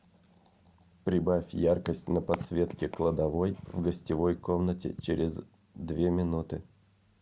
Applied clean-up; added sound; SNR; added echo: none; none; none; none.